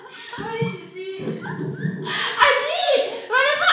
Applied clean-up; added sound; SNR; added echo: none; none; none; reverberation time 0.7 s.